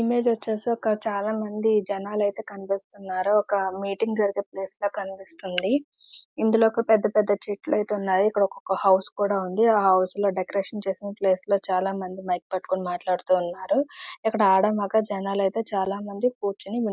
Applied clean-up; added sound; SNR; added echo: none; none; none; none.